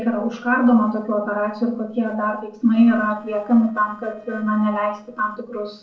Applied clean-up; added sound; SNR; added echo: neural separator model SepFormer DNS4.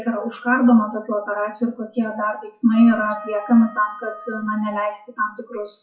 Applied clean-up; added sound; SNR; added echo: classical method WPE with log-MMSE.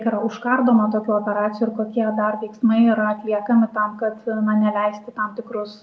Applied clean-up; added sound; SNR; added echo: none; none; none; none.